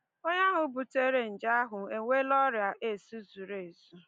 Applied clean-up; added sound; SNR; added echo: none; none; none; none.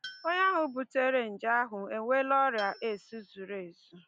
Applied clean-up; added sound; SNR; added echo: none; Tools; 18 dB; none.